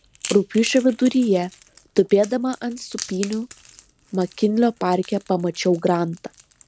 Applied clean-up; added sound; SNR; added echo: none; Crack / Crackle; 19 dB; none.